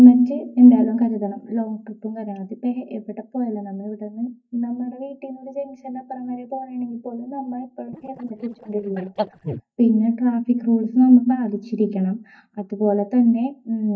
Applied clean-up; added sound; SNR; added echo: neural mask model DeepFilterNet 3.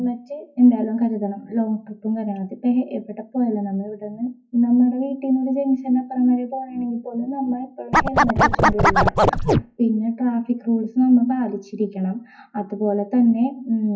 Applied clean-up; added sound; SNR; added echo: classical method WPE with log-MMSE.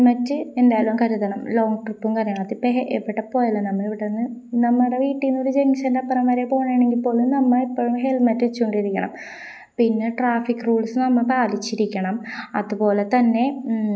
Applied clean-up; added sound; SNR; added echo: none; none; none; none.